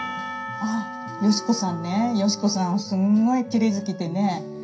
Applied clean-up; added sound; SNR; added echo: none; Percussion; 14 dB; reverberation time 0.3 s.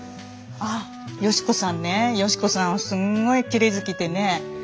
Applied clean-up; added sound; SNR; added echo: none; none; none; none.